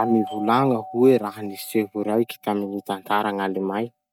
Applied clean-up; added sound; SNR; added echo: neural mask model RNNoise.